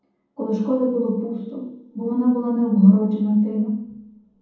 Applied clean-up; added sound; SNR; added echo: none; none; none; reverberation time 1.2 s.